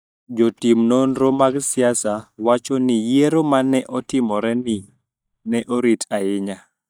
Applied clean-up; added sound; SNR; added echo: neural mask model DeepFilterNet 3.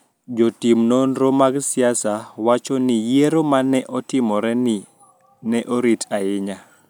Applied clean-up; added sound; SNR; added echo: none; none; none; none.